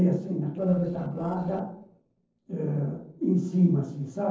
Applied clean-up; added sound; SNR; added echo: neural separator model SepFormer DNS4.